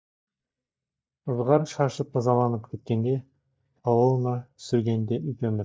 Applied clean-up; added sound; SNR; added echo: neural mask model DeepFilterNet 3.